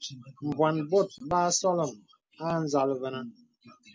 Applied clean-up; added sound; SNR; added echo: none; none; none; none.